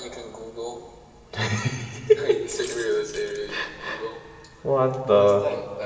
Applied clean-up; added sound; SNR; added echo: none; Glass; 19 dB; reverberation time 2.5 s.